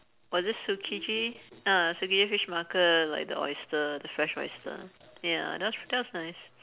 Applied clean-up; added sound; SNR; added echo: none; none; none; none.